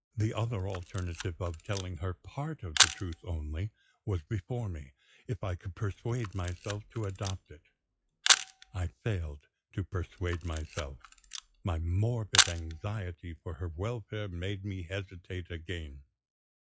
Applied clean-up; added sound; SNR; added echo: classical method log-MMSE.